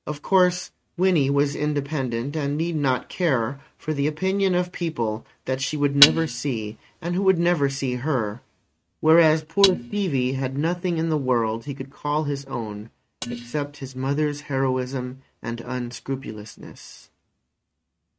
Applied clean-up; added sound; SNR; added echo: neural mask model RNNoise.